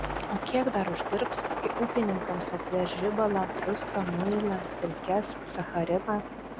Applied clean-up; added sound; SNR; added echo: none; Aircraft; 5 dB; none.